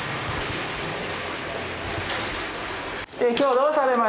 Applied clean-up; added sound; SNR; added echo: none; none; none; none.